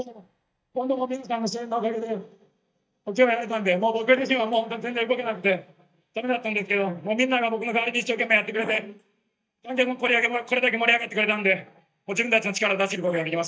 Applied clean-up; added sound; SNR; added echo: neural mask model DeepFilterNet 3.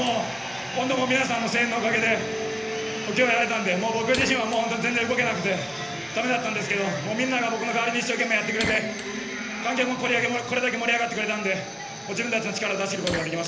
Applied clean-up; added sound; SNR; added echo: none; Fire; 14 dB; reverberation time 0.8 s.